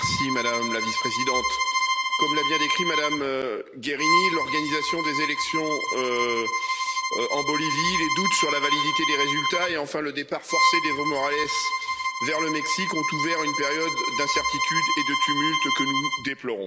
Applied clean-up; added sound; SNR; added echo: none; Bowed string instrument; -3 dB; none.